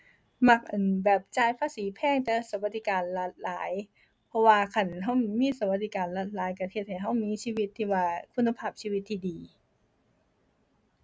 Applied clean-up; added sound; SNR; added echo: none; none; none; none.